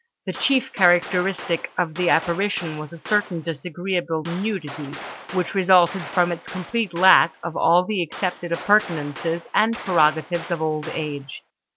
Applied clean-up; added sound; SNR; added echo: none; Gunshot, gunfire; 14 dB; none.